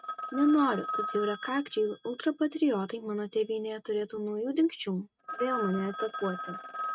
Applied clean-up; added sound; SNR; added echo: neural mask model RNNoise.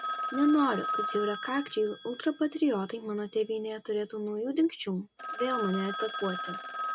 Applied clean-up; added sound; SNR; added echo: none; Telephone; 7 dB; none.